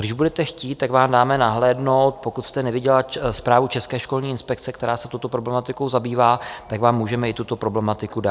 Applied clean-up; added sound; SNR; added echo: none; none; none; none.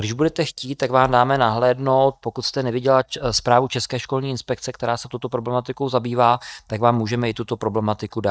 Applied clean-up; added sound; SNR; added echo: neural mask model DeepFilterNet 3.